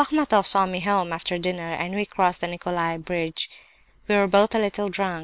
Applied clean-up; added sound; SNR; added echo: none; none; none; none.